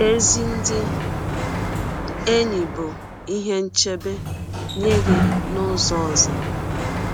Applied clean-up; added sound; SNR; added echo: none; Sliding door; 1 dB; none.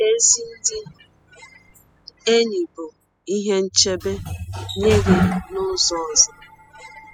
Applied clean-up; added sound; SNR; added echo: classical method spectral subtraction.